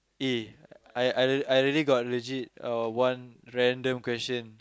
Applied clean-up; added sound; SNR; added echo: none; none; none; none.